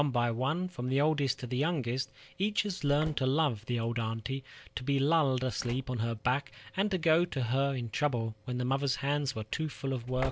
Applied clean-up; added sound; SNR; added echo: neural separator model SepFormer DNS4.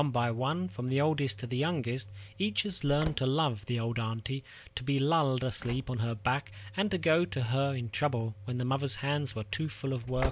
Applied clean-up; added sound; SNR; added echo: none; Slam / Engine; 14 dB; none.